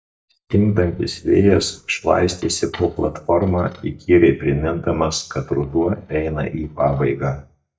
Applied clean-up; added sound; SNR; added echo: neural mask model DeepFilterNet 3.